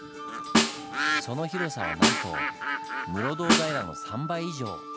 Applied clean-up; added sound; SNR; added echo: none; Bird + Snare drum; -4 dB; none.